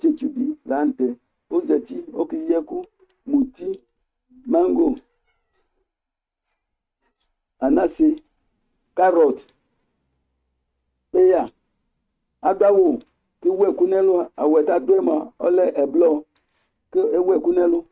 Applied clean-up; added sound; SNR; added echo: neural mask model RNNoise.